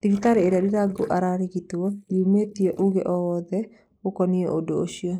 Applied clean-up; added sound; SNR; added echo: neural mask model Resemble Enhance denoiser.